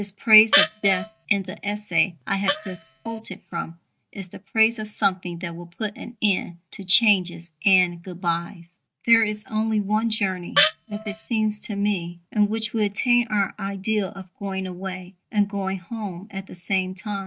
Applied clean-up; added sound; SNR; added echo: neural mask model RNNoise.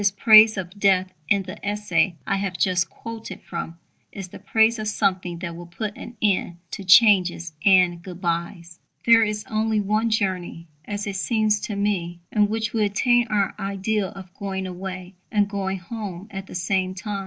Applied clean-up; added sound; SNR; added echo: none; none; none; none.